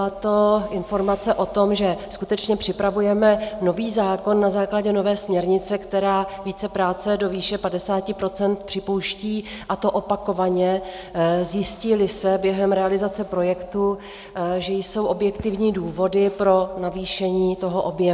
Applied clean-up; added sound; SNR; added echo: none; none; none; none.